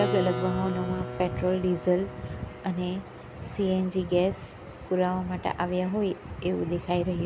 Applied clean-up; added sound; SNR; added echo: none; Keyboard (musical); 10 dB; none.